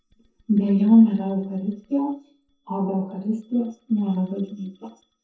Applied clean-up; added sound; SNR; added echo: neural mask model DeepFilterNet 3.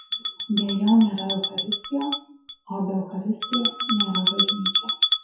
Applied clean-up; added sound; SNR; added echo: classical method WPE with log-MMSE.